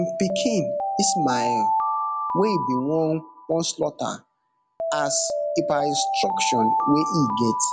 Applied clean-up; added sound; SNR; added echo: none; Alarm; 0 dB; none.